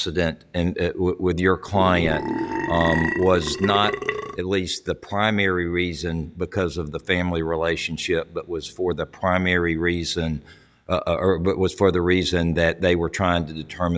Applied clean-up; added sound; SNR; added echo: none; Burping, eructation; 4 dB; none.